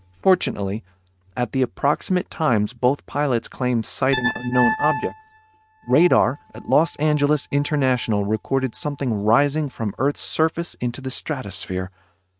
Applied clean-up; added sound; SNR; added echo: neural mask model RNNoise.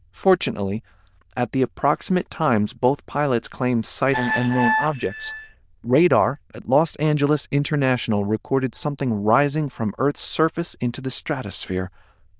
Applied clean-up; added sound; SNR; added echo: neural diffusion model UNIVERSE++.